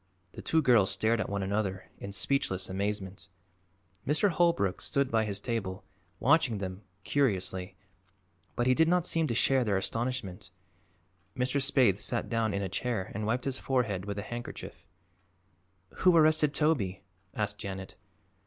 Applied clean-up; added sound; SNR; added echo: none; none; none; none.